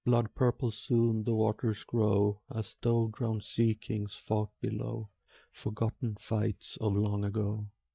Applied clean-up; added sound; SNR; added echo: neural mask model DeepFilterNet 3.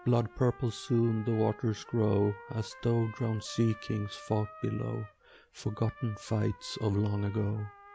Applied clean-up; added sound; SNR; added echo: none; Trumpet; 19 dB; none.